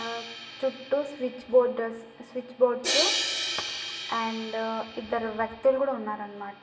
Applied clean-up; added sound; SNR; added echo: none; Crash cymbal; 6 dB; reverberation time 0.8 s.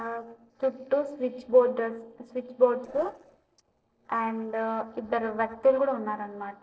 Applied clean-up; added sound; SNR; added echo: neural separator model SepFormer DNS4.